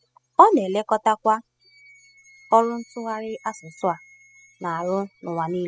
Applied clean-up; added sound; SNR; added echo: classical method spectral subtraction.